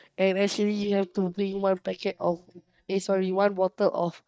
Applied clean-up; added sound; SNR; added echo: neural mask model DeepFilterNet 3.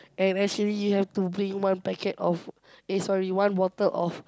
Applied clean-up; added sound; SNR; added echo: none; none; none; none.